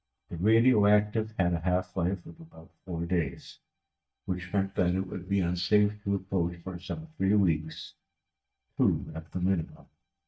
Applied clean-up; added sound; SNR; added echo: neural mask model DeepFilterNet 3.